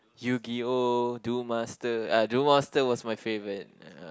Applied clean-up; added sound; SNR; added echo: none; none; none; none.